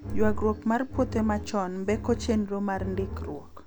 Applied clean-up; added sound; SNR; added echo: none; Bowed string instrument; 9 dB; none.